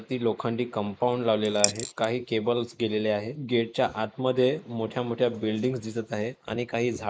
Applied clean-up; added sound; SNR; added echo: neural mask model Resemble Enhance denoiser.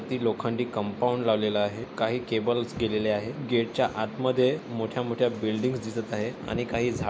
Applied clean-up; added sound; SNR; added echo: none; none; none; none.